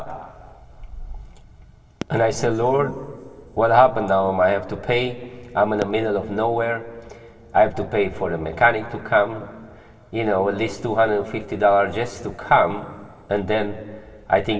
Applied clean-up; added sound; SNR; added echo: none; Fireworks; 18 dB; reverberation time 2.9 s.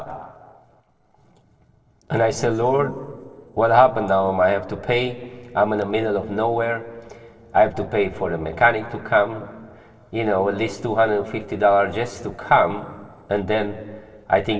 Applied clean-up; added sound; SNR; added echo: neural separator model SepFormer DNS4.